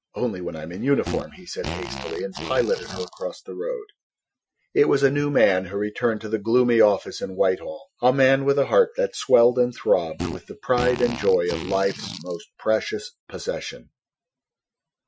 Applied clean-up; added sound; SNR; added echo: classical method Wiener filter.